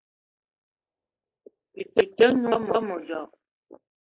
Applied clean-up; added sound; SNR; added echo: neural mask model Resemble Enhance denoiser.